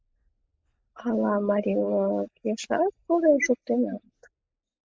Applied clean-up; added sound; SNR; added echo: neural mask model Resemble Enhance denoiser.